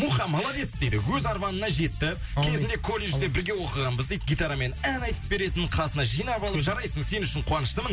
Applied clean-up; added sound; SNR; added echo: none; none; none; none.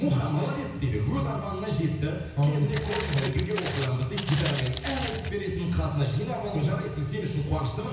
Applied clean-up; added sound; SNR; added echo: none; Walk, footsteps; 9 dB; reverberation time 1.0 s.